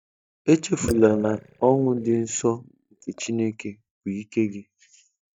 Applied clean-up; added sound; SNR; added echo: neural mask model DeepFilterNet 3.